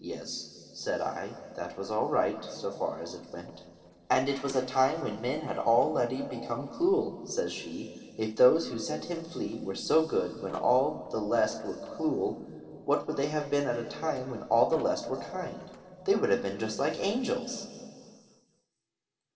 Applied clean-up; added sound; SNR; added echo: neural separator model SepFormer DNS4.